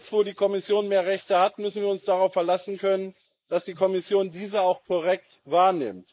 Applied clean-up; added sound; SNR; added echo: neural mask model Resemble Enhance denoiser.